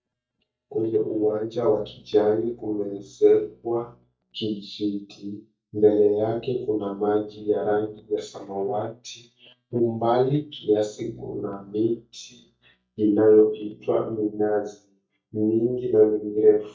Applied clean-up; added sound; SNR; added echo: neural mask model DeepFilterNet 3.